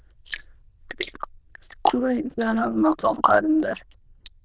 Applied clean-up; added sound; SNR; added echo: neural diffusion model UNIVERSE++.